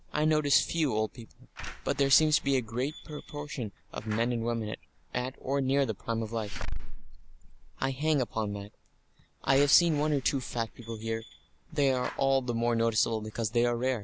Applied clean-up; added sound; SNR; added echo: none; Slam / Alarm; 9 dB; none.